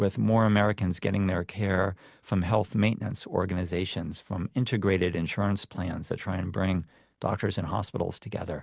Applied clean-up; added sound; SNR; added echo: none; none; none; none.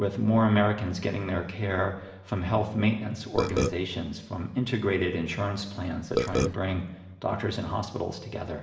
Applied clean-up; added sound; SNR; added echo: none; Burping, eructation; -2 dB; reverberation time 1.1 s.